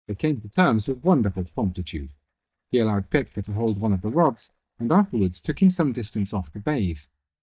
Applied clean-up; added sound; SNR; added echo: neural mask model DeepFilterNet 3.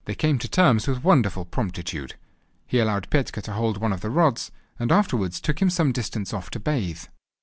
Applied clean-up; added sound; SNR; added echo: none; none; none; none.